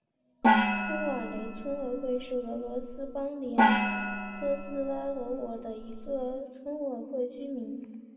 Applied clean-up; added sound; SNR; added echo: none; Gong; -5 dB; reverberation time 1.6 s.